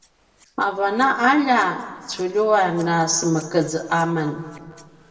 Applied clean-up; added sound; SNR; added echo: neural separator model SepFormer DNS4.